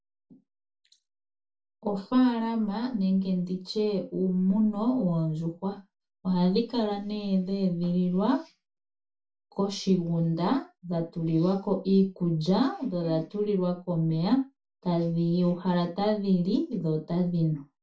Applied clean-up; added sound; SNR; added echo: none; none; none; reverberation time 0.2 s.